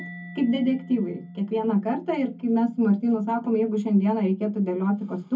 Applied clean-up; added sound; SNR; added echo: none; Mallet percussion; 20 dB; reverberation time 0.3 s.